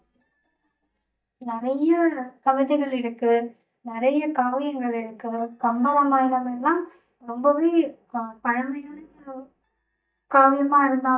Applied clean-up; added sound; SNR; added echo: neural mask model DeepFilterNet 3.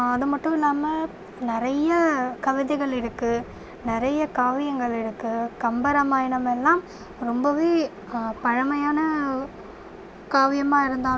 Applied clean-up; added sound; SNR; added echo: none; none; none; none.